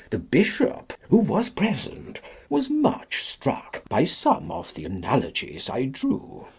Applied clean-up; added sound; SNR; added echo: none; none; none; none.